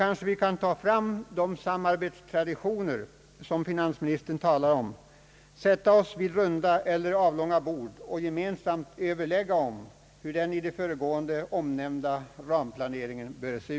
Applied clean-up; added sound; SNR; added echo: none; none; none; none.